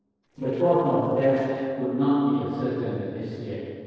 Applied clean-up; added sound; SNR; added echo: neural separator model SepFormer DNS4.